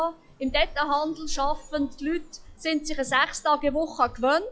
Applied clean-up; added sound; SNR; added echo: classical method log-MMSE.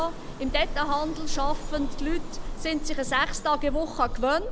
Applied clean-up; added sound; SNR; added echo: none; Bird vocalization, bird call, bird song; 1 dB; none.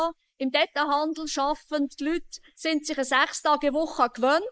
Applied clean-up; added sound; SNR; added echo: neural mask model Resemble Enhance denoiser.